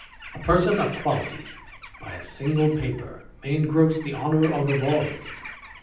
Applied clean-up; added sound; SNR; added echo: none; Bird vocalization, bird call, bird song / Crow; 15 dB; reverberation time 0.6 s.